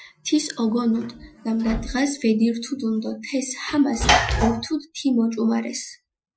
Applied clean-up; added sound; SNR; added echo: classical method Wiener filter.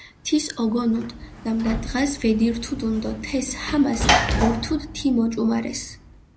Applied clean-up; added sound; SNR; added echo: none; Sliding door / Slam; 5 dB; none.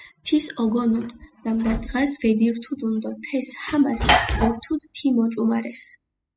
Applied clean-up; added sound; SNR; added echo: classical method spectral subtraction.